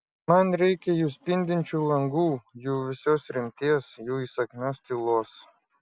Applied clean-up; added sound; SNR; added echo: none; none; none; none.